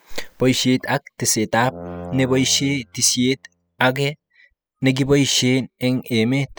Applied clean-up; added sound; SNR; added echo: classical method spectral subtraction.